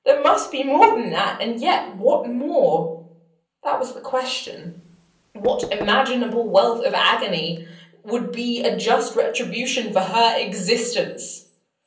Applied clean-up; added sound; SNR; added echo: none; Knock / Wood; 17 dB; reverberation time 0.6 s.